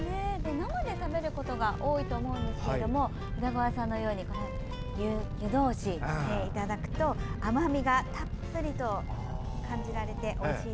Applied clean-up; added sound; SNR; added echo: none; Fire; 3 dB; none.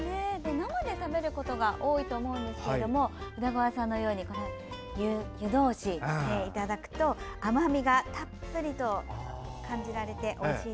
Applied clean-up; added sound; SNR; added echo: none; none; none; none.